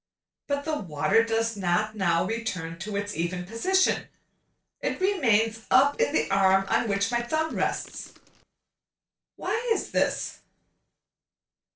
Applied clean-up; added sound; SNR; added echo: neural separator model SepFormer DNS4.